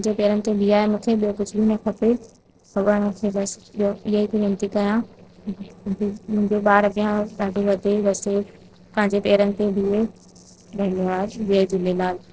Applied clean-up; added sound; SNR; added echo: neural separator model SepFormer DNS4.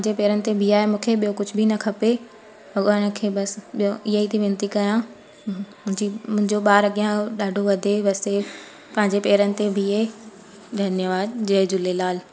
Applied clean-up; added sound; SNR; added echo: none; none; none; none.